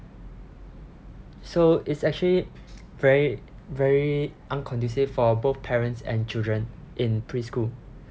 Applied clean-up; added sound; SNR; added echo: none; none; none; none.